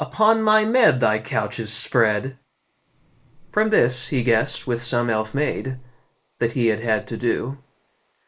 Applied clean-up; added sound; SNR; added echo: neural mask model Resemble Enhance denoiser.